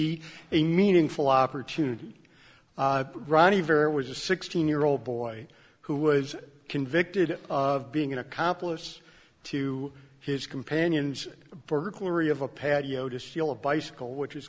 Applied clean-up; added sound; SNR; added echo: none; none; none; none.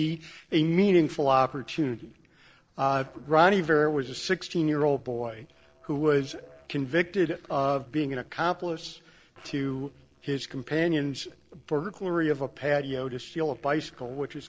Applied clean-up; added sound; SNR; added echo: neural separator model SepFormer DNS4.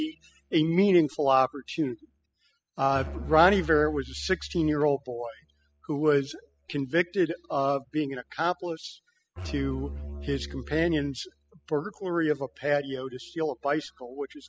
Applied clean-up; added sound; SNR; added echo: classical method spectral subtraction.